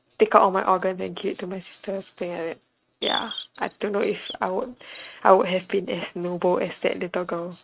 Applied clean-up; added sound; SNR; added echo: neural mask model RNNoise.